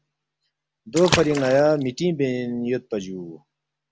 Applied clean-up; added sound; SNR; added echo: none; Water / Splash, splatter; 7 dB; none.